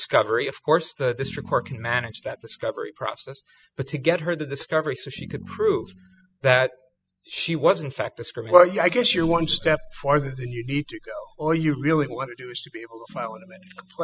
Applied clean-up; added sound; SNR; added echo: classical method spectral subtraction.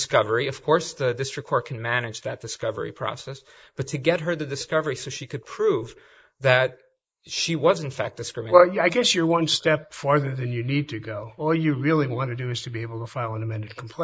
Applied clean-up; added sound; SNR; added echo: neural mask model Resemble Enhance denoiser.